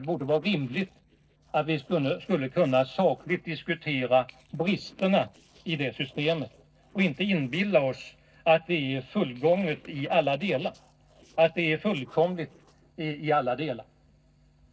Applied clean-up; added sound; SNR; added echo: neural separator model SepFormer DNS4.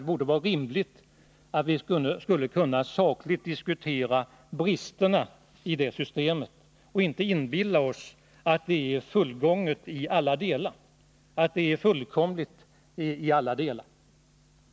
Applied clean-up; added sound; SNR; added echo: none; none; none; none.